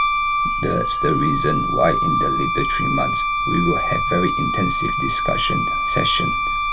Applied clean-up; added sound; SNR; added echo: none; Wind instrument, woodwind instrument; -2 dB; reverberation time 0.2 s.